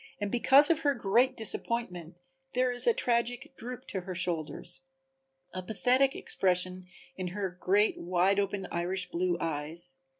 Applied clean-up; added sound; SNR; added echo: none; none; none; none.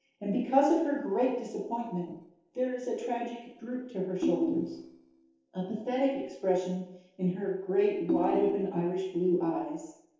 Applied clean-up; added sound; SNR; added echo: neural separator model SepFormer DNS4.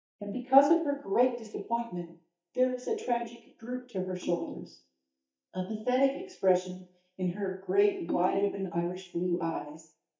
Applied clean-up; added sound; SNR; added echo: neural mask model DeepFilterNet 3.